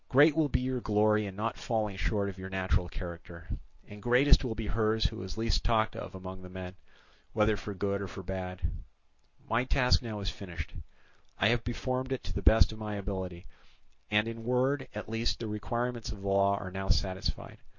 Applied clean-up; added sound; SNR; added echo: none; none; none; none.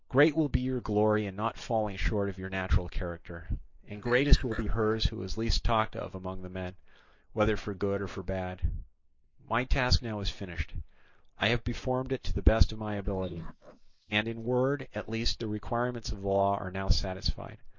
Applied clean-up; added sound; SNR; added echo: neural mask model Resemble Enhance denoiser.